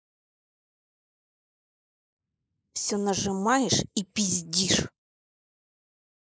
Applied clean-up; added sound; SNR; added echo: neural mask model Resemble Enhance denoiser.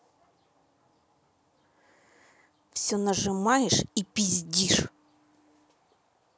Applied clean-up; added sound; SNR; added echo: none; none; none; none.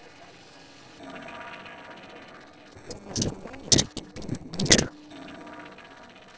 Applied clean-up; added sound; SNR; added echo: neural separator model SepFormer DNS4.